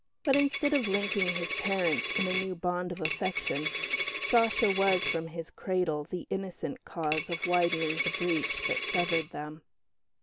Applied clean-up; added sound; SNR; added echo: none; Coin (dropping); -3 dB; none.